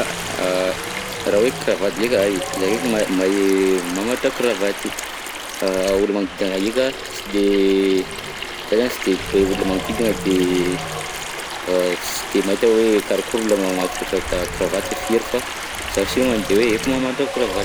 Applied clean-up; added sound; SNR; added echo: none; Sink (filling or washing) / Water tap, faucet + Wind; 7 dB; none.